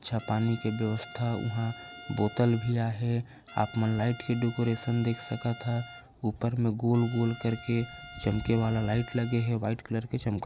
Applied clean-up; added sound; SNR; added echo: none; Trumpet; 18 dB; none.